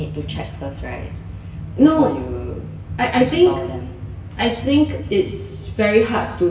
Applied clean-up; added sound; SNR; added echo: none; none; none; reverberation time 1.0 s.